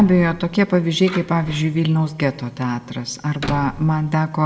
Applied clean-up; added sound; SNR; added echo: none; Door; 16 dB; reverberation time 1.5 s.